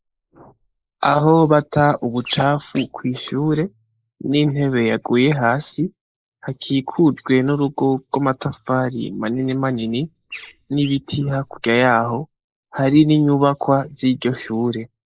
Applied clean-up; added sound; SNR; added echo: neural mask model Resemble Enhance denoiser.